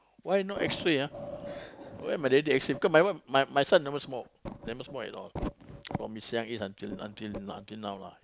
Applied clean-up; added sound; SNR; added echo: none; none; none; none.